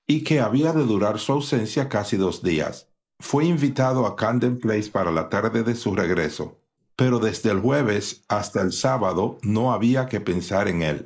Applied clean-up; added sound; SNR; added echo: neural mask model Resemble Enhance denoiser.